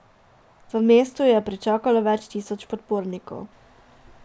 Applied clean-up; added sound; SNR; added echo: none; none; none; none.